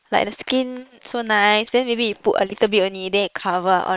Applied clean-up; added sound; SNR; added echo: neural separator model SepFormer WHAM!.